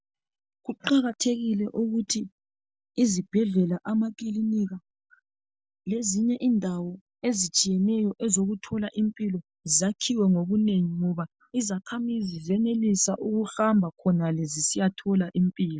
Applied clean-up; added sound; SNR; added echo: none; none; none; none.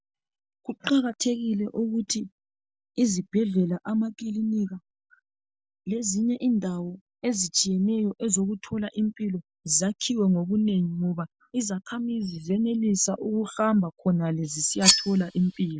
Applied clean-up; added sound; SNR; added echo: none; Cutlery, silverware; 0 dB; none.